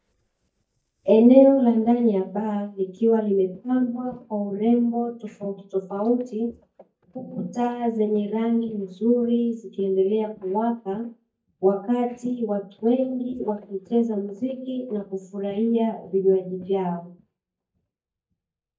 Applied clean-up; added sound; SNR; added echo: neural mask model DeepFilterNet 3.